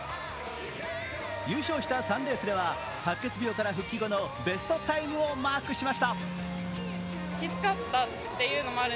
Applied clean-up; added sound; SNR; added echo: none; Wind instrument, woodwind instrument; 8 dB; none.